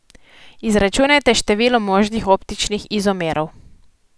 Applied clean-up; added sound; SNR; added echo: none; none; none; none.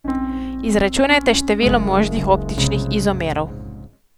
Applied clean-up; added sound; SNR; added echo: none; Piano; 4 dB; none.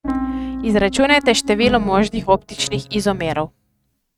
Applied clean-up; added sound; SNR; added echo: neural mask model RNNoise.